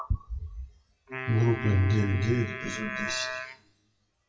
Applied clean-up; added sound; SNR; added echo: classical method WPE with log-MMSE.